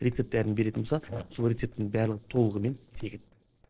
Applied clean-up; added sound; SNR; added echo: neural separator model SepFormer DNS4.